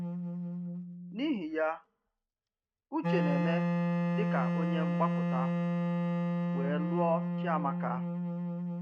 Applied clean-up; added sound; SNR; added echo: neural mask model RNNoise.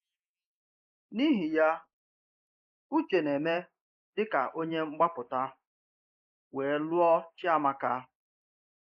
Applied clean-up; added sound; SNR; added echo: neural mask model Resemble Enhance denoiser.